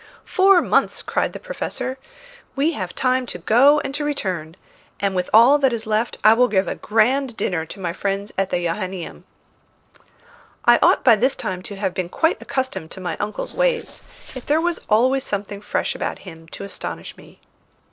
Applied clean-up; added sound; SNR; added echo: neural separator model SepFormer DNS4.